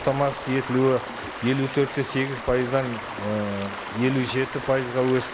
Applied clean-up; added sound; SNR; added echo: none; Stream; 9 dB; none.